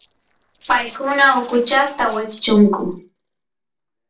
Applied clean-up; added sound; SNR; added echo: neural separator model SepFormer DNS4.